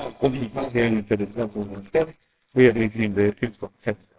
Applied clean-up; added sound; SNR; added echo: neural separator model SepFormer WHAMR!.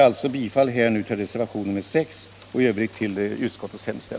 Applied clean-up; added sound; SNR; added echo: none; none; none; none.